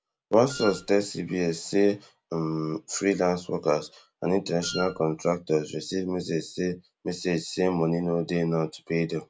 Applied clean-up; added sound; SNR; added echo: none; Wind instrument, woodwind instrument; 12 dB; none.